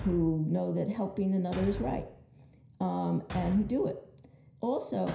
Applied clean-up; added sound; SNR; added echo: none; Thump, thud; 12 dB; reverberation time 0.5 s.